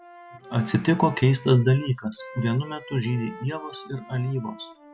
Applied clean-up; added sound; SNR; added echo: none; Wind instrument, woodwind instrument; 19 dB; none.